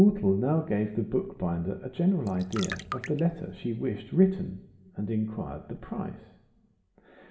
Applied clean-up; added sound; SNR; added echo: none; Trickle, dribble; 12 dB; reverberation time 1.1 s.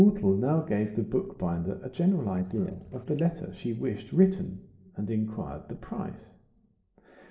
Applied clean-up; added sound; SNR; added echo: neural separator model SepFormer DNS4.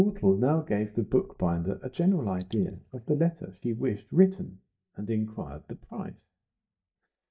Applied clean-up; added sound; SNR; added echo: neural mask model DeepFilterNet 3.